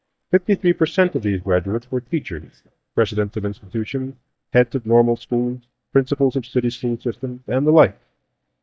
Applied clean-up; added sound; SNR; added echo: neural mask model DeepFilterNet 3.